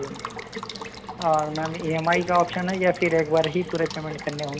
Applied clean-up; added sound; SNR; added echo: none; Water tap, faucet / Water / Liquid; 11 dB; none.